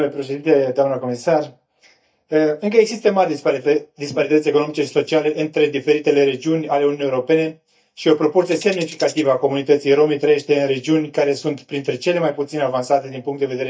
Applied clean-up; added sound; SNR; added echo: neural mask model DeepFilterNet 3.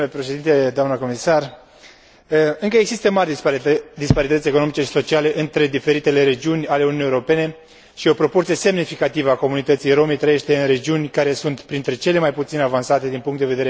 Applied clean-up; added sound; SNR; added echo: none; none; none; none.